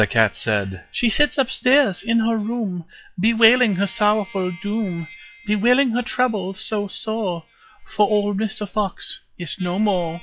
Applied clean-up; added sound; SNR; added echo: classical method log-MMSE.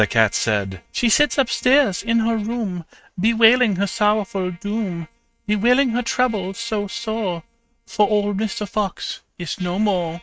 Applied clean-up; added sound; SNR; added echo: neural mask model RNNoise.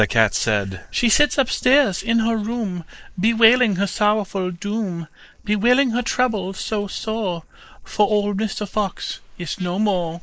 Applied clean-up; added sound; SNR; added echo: neural mask model Resemble Enhance denoiser.